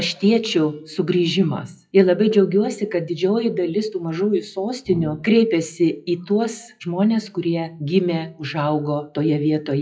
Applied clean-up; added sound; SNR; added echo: classical method WPE with log-MMSE.